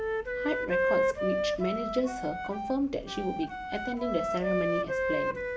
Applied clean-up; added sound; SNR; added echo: none; Wind instrument, woodwind instrument; -2 dB; none.